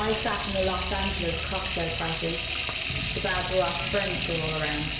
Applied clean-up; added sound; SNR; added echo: none; Sink (filling or washing) / Water tap, faucet; 3 dB; reverberation time 1.3 s.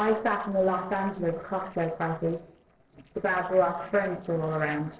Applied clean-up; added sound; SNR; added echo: neural separator model SepFormer DNS4.